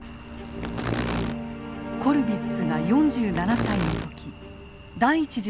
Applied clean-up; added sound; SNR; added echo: none; Insect; 7 dB; none.